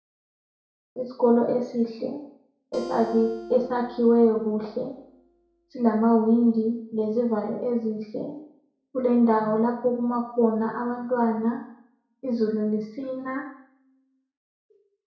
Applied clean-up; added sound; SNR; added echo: none; Acoustic guitar; 16 dB; reverberation time 0.6 s.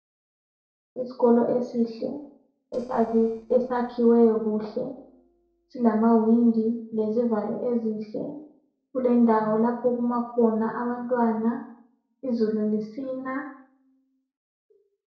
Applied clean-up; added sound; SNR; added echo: neural separator model SepFormer DNS4.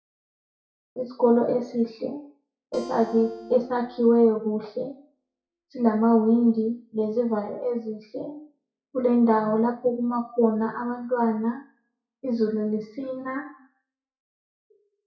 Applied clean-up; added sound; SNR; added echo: classical method WPE with log-MMSE.